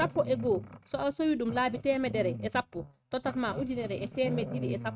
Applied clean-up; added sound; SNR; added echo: neural mask model RNNoise.